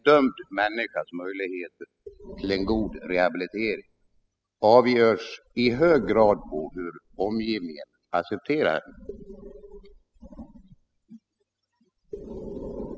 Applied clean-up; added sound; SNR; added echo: classical method spectral subtraction.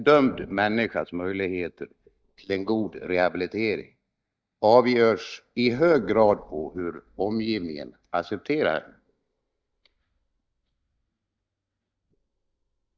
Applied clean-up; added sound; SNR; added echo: neural mask model DeepFilterNet 3.